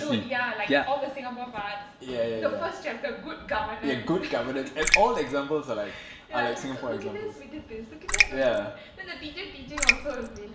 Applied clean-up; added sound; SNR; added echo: none; Raindrop; -4 dB; reverberation time 0.3 s.